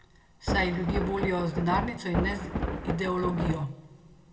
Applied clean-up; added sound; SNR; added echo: none; Thunder; 1 dB; reverberation time 1.1 s.